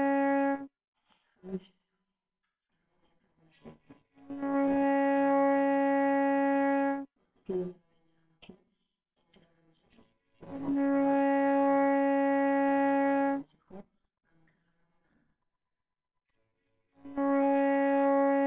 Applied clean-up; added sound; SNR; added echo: neural separator model SepFormer WHAMR!.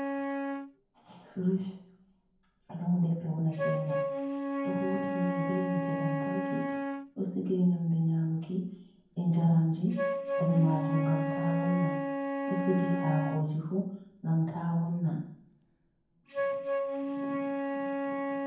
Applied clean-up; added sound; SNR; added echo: none; Wind instrument, woodwind instrument; 3 dB; reverberation time 0.9 s.